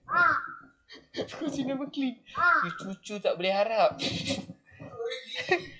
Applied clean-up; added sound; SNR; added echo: classical method WPE with log-MMSE.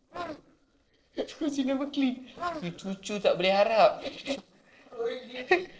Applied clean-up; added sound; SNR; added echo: neural separator model SepFormer DNS4.